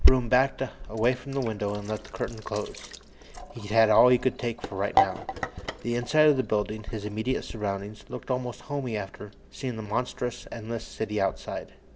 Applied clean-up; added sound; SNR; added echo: none; Sink (filling or washing); 4 dB; none.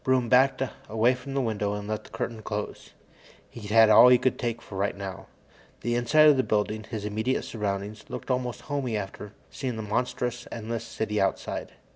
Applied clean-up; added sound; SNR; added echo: none; none; none; none.